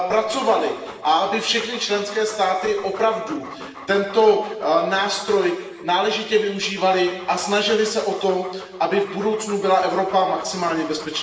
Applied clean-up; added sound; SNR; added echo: none; Dog; 18 dB; reverberation time 1.4 s.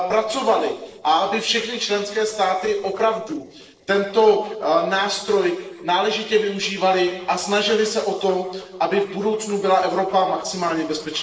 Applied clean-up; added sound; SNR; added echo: neural separator model SepFormer DNS4.